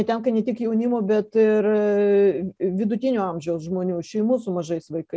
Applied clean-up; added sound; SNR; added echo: none; none; none; none.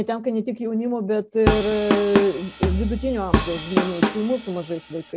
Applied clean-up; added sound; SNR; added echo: none; Drum kit; 0 dB; none.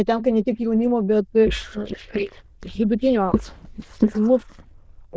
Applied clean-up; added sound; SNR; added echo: neural diffusion model UNIVERSE++.